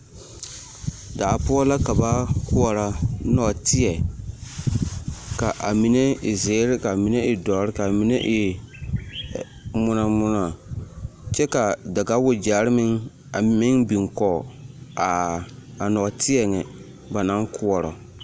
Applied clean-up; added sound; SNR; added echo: none; none; none; none.